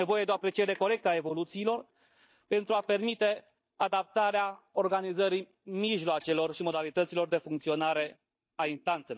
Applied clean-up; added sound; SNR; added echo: neural mask model DeepFilterNet 3.